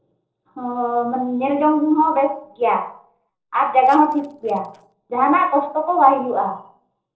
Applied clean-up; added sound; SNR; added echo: neural separator model SepFormer DNS4.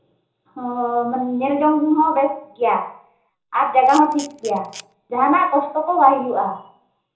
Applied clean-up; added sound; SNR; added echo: none; Camera; 19 dB; reverberation time 0.6 s.